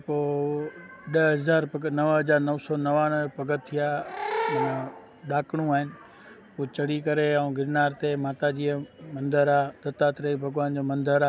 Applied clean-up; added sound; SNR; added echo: none; Animal / Brass instrument; 8 dB; none.